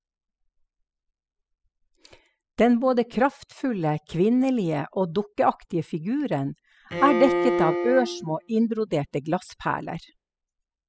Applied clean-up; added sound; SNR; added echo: classical method spectral subtraction.